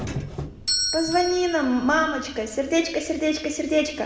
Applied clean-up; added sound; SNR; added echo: none; Doorbell; 8 dB; reverberation time 1.2 s.